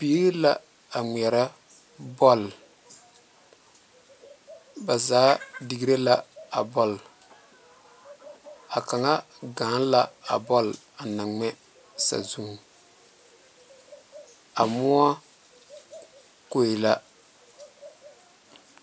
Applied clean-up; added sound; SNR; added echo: none; Snare drum; 19 dB; none.